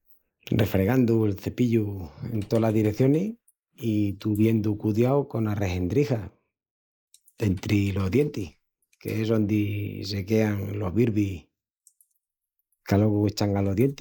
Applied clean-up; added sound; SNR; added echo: neural mask model Resemble Enhance denoiser.